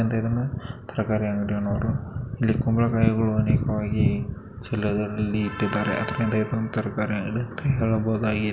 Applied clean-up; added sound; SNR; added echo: none; none; none; none.